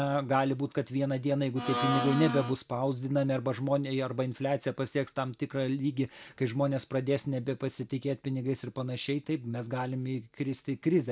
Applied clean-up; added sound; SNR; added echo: none; Domestic sounds, home sounds; 1 dB; none.